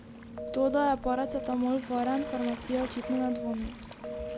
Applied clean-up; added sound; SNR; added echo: none; Waves, surf + Telephone; 8 dB; none.